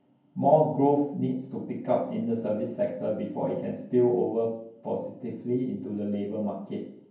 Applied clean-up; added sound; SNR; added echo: none; none; none; reverberation time 0.9 s.